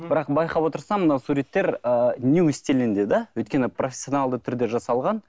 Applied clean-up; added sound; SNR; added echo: none; none; none; none.